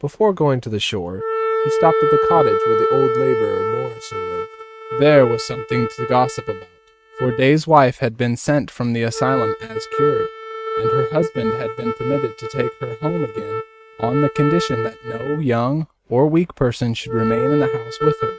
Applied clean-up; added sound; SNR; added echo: neural mask model RNNoise.